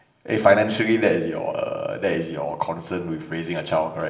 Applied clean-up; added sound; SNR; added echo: none; none; none; reverberation time 1.9 s.